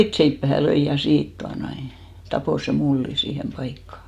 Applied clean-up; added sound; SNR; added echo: none; none; none; none.